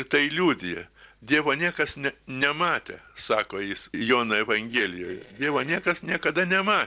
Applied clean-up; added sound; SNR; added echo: neural separator model SepFormer DNS4.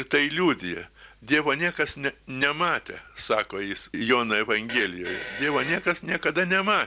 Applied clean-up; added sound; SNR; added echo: none; Fart; 13 dB; none.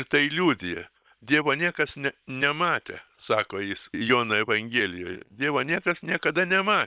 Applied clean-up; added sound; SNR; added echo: neural separator model SepFormer WHAM!.